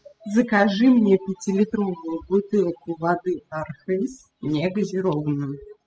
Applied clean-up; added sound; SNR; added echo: classical method spectral subtraction.